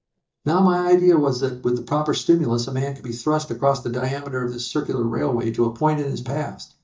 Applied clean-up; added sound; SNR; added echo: neural mask model DeepFilterNet 3.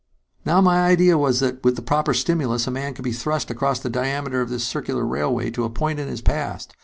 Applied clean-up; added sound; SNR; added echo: none; none; none; none.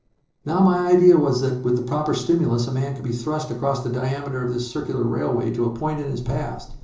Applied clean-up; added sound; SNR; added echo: neural separator model SepFormer DNS4.